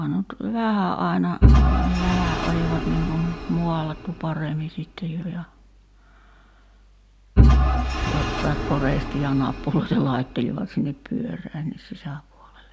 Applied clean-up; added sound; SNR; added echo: none; Engine / Vehicle; -2 dB; none.